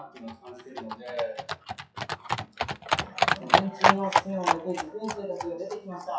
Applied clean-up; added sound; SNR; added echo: classical method WPE with log-MMSE.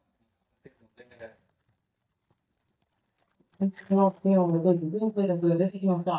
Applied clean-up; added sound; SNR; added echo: neural mask model DeepFilterNet 3.